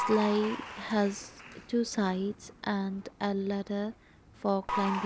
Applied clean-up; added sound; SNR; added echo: none; Applause / Crowd; 9 dB; none.